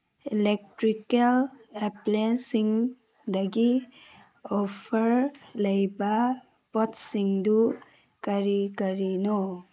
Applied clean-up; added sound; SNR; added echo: neural mask model Resemble Enhance denoiser.